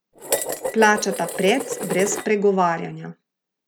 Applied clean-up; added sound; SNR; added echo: none; Dishes, pots, and pans; 7 dB; none.